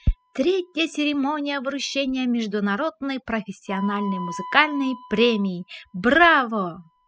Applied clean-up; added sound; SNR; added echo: classical method spectral subtraction.